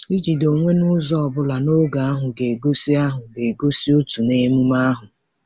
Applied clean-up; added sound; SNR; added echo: none; none; none; none.